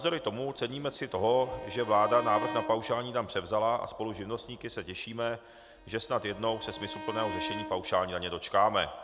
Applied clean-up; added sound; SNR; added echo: none; Bowed string instrument; 11 dB; none.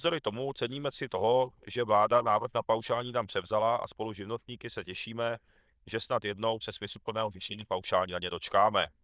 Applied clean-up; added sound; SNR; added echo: neural diffusion model UNIVERSE++.